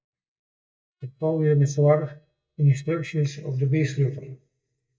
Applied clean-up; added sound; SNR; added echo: neural mask model DeepFilterNet 3.